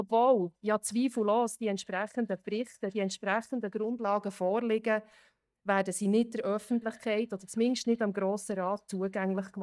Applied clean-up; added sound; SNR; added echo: neural mask model DeepFilterNet 3.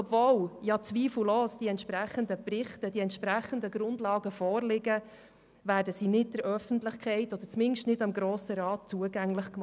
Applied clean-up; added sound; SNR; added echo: none; none; none; none.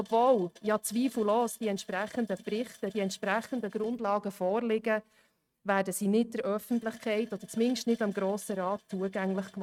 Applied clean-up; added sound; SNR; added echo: neural mask model RNNoise.